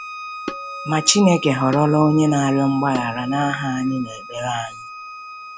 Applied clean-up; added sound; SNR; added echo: none; Bowed string instrument + Tabla; 13 dB; none.